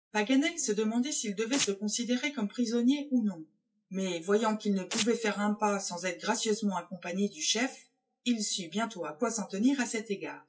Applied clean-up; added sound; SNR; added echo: classical method WPE with log-MMSE.